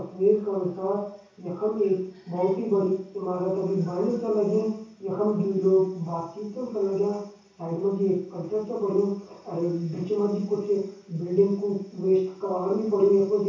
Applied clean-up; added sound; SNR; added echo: none; none; none; reverberation time 0.6 s.